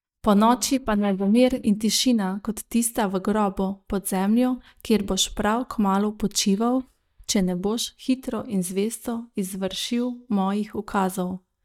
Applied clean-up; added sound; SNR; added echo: neural mask model DeepFilterNet 3.